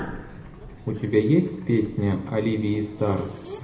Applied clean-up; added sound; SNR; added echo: none; Race car, auto racing / Accelerating, revving, vroom; 17 dB; reverberation time 0.7 s.